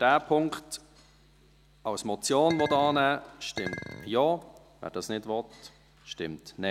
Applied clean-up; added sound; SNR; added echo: none; Chink, clink; 11 dB; none.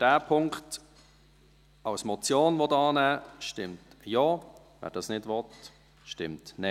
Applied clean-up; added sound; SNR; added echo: none; none; none; none.